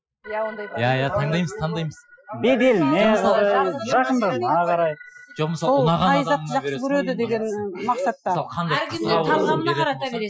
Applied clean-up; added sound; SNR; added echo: classical method Wiener filter.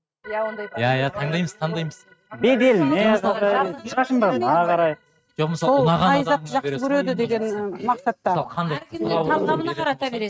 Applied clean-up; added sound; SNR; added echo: neural mask model RNNoise.